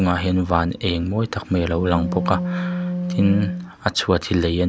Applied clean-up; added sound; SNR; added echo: none; Wind instrument, woodwind instrument; 6 dB; none.